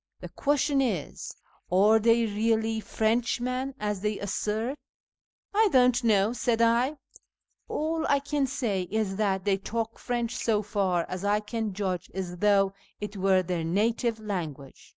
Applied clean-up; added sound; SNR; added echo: neural mask model Resemble Enhance denoiser.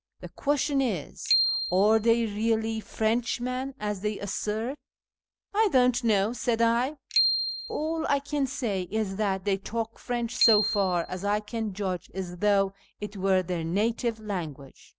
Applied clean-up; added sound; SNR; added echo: none; Bicycle bell; 3 dB; none.